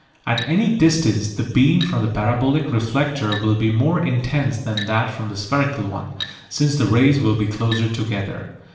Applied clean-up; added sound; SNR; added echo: none; Glass; 17 dB; reverberation time 0.8 s.